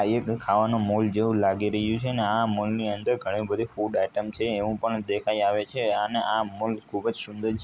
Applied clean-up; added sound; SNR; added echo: none; none; none; none.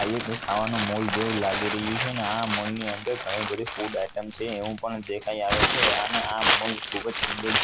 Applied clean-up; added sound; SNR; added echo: none; Crumpling, crinkling; -3 dB; none.